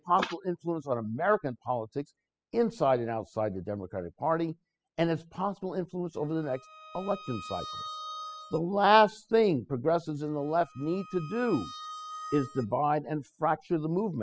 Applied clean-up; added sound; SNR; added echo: classical method spectral subtraction.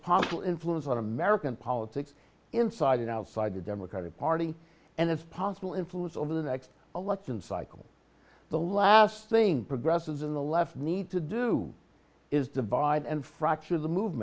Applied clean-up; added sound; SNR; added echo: none; none; none; none.